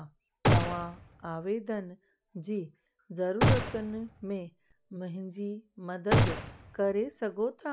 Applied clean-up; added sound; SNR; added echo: none; Gunshot, gunfire; -5 dB; none.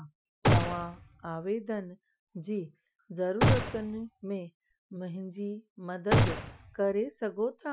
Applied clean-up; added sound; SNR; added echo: classical method Wiener filter.